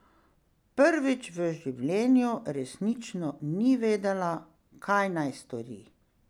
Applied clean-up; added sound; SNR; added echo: none; none; none; none.